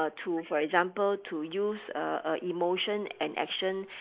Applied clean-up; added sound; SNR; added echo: neural mask model Resemble Enhance denoiser.